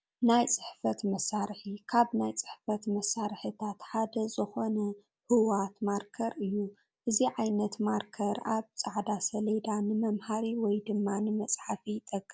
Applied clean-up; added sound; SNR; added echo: none; none; none; none.